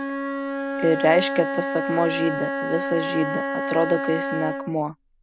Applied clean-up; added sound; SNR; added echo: none; Wind instrument, woodwind instrument; 3 dB; none.